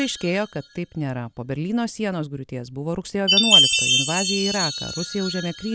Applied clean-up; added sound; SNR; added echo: none; Chime; -2 dB; none.